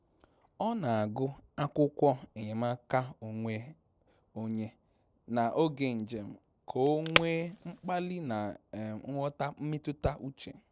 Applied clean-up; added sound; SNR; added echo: none; Wood; 0 dB; none.